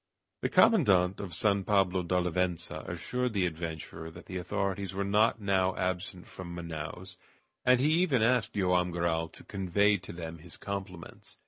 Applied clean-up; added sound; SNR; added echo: none; none; none; none.